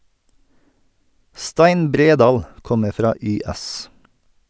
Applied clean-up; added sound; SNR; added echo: none; none; none; none.